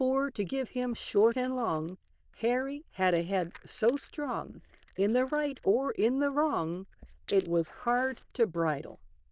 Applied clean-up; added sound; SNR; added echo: neural diffusion model UNIVERSE++.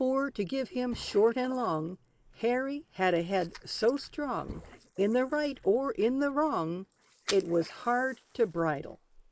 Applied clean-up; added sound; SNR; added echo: neural mask model Resemble Enhance denoiser.